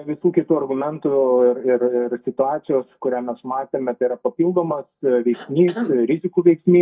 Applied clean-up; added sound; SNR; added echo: neural mask model DeepFilterNet 3.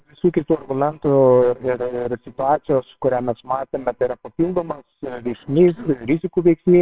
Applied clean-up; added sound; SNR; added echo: neural separator model SepFormer WHAMR!.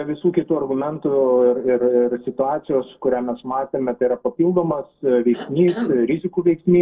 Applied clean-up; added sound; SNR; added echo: neural separator model SepFormer DNS4.